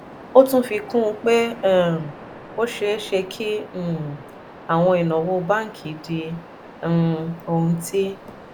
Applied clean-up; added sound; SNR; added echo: none; Waves, surf; 18 dB; none.